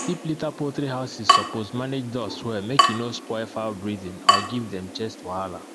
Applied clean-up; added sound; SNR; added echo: none; Drip / Water tap, faucet; -3 dB; none.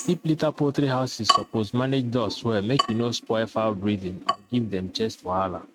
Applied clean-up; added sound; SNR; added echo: neural mask model RNNoise.